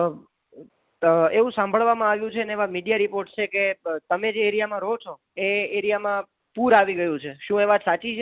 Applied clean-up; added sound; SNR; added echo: none; none; none; none.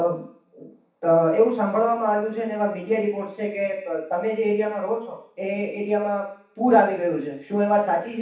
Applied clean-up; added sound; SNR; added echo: none; none; none; reverberation time 0.7 s.